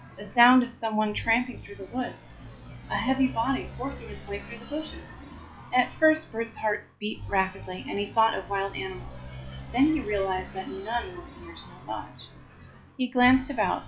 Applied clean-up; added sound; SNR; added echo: classical method log-MMSE.